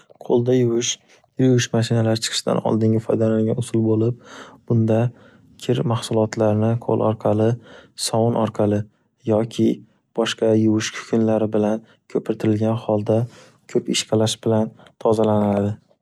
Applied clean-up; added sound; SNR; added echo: none; none; none; none.